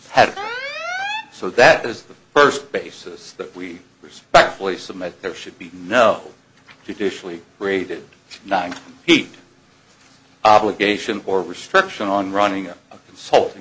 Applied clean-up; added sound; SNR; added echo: none; Alarm; 10 dB; none.